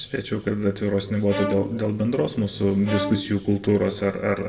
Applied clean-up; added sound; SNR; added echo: none; Bowed string instrument; 9 dB; reverberation time 1.1 s.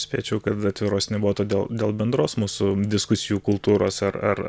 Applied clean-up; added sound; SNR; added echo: none; none; none; none.